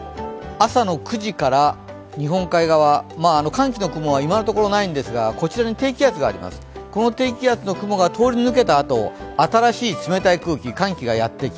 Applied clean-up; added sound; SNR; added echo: none; none; none; none.